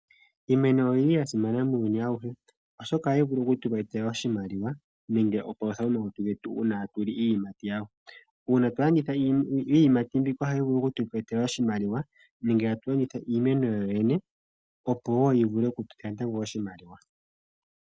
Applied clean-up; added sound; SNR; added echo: none; none; none; none.